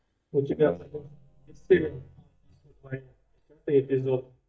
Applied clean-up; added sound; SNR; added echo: neural mask model DeepFilterNet 3.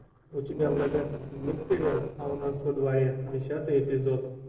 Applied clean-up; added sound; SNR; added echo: neural separator model SepFormer DNS4.